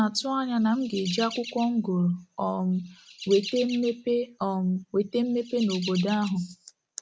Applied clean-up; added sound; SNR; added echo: none; Chirp, tweet; 16 dB; none.